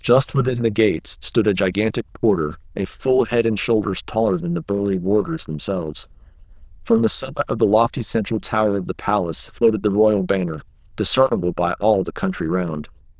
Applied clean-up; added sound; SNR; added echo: neural diffusion model UNIVERSE++.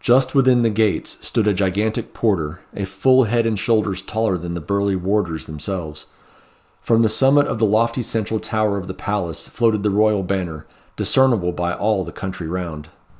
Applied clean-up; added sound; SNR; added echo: none; none; none; none.